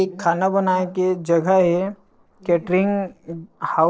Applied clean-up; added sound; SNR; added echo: neural separator model SepFormer DNS4.